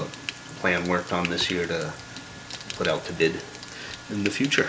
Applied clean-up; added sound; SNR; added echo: none; Frying (food); 11 dB; none.